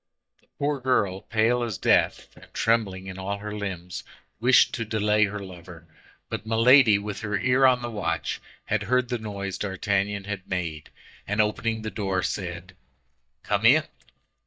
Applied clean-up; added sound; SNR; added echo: neural mask model DeepFilterNet 3.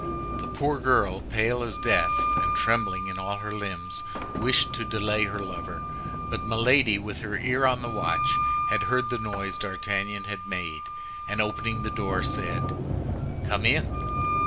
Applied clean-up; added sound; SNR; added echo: none; Wind instrument, woodwind instrument + Sliding door; 1 dB; none.